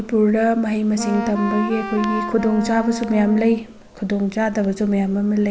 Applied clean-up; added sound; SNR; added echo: none; Wind instrument, woodwind instrument; 8 dB; none.